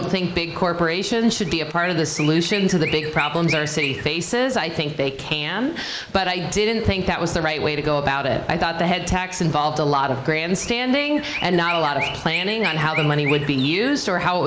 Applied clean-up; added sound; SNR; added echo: neural mask model Resemble Enhance denoiser.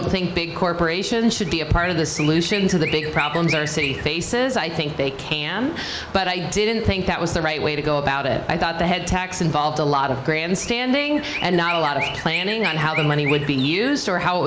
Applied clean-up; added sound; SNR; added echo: none; Chirp, tweet; 13 dB; none.